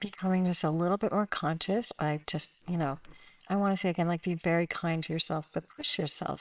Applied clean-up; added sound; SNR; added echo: neural separator model SepFormer WHAMR!.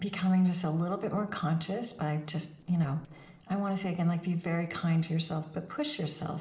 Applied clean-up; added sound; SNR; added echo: neural separator model SepFormer DNS4.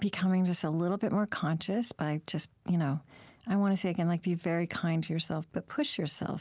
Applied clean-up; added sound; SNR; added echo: none; none; none; none.